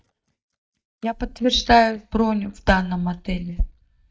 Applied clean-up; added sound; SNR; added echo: neural mask model DeepFilterNet 3.